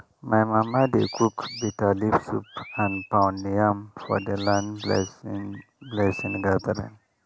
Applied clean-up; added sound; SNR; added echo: none; Chirp, tweet; 16 dB; none.